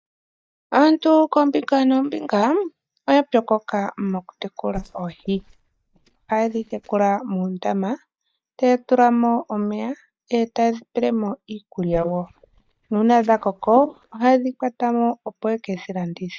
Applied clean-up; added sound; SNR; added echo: neural mask model DeepFilterNet 3.